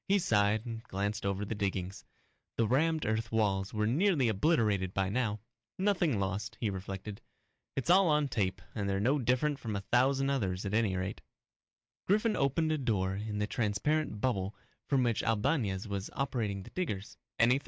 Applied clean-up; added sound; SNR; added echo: none; none; none; none.